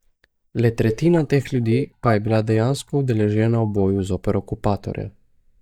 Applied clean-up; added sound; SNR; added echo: neural mask model DeepFilterNet 3.